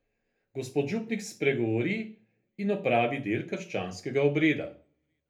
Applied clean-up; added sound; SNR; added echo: none; none; none; reverberation time 0.3 s.